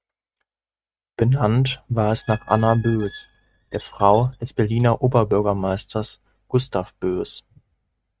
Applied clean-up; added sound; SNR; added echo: neural mask model RNNoise.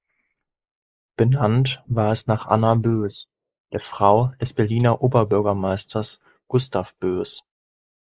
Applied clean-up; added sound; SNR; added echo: neural mask model Resemble Enhance denoiser.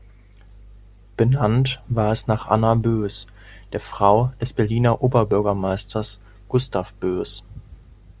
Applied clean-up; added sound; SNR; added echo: none; none; none; none.